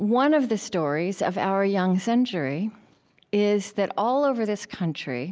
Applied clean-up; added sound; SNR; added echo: none; none; none; none.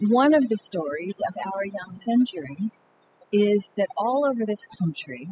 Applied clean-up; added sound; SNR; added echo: classical method spectral subtraction.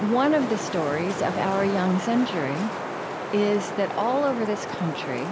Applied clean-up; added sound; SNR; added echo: none; Wind; 6 dB; none.